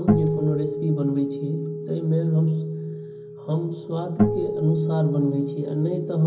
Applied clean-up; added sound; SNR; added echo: none; Acoustic guitar; 4 dB; reverberation time 0.4 s.